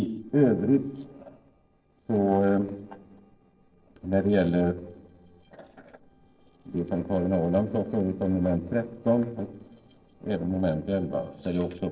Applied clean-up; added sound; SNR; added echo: neural separator model SepFormer DNS4.